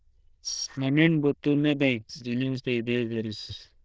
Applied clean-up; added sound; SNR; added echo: neural diffusion model UNIVERSE++.